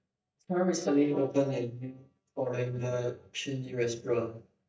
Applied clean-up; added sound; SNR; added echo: neural mask model DeepFilterNet 3.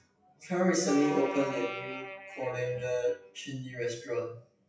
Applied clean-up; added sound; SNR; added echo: classical method WPE with log-MMSE.